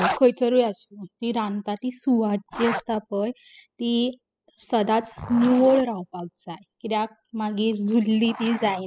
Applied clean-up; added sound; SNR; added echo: classical method spectral subtraction.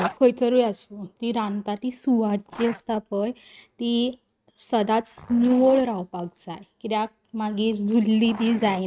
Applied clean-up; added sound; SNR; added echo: neural mask model RNNoise.